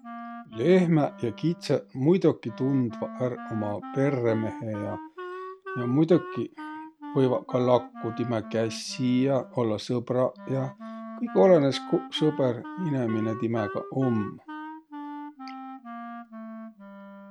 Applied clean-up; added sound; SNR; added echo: none; Wind instrument, woodwind instrument; 13 dB; none.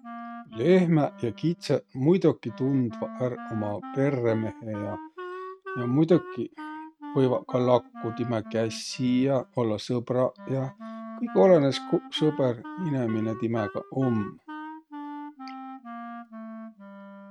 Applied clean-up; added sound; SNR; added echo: neural mask model RNNoise.